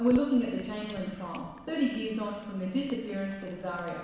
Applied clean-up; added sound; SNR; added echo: none; Cat; 20 dB; reverberation time 1.1 s.